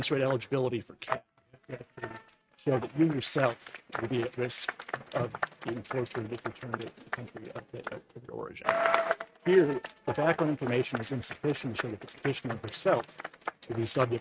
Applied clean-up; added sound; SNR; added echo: neural mask model RNNoise.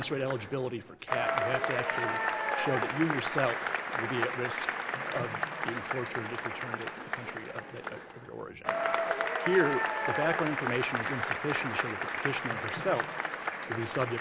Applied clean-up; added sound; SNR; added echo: none; Applause / Crowd / Cheering; -1 dB; none.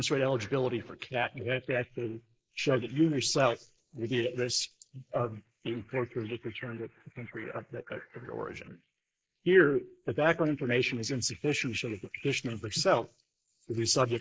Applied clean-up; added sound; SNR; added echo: neural mask model Resemble Enhance denoiser.